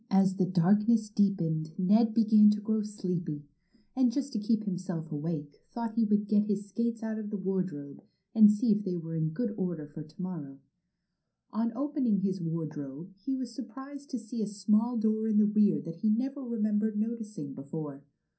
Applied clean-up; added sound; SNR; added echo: none; none; none; reverberation time 0.3 s.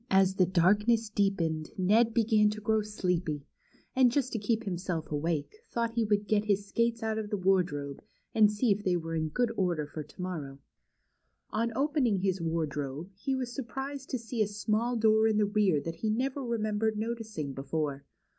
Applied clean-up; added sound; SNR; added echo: none; none; none; none.